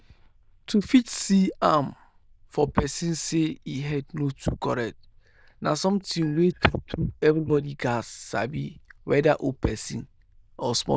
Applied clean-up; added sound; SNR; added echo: neural diffusion model UNIVERSE++.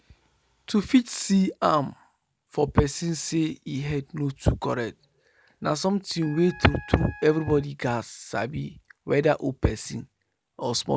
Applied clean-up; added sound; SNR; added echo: none; Wind instrument, woodwind instrument; 20 dB; none.